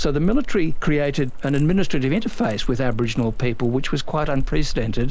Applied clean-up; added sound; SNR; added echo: none; Crackle; 1 dB; none.